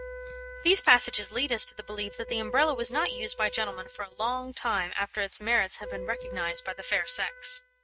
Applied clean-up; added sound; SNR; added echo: neural mask model RNNoise.